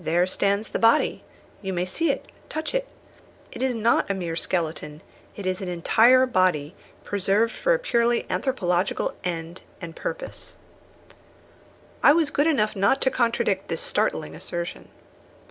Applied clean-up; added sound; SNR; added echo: none; none; none; none.